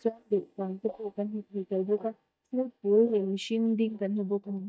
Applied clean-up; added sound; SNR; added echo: neural mask model DeepFilterNet 3.